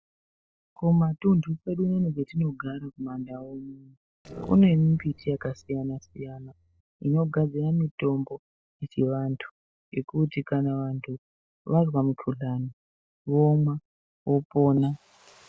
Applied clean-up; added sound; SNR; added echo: neural separator model SepFormer DNS4.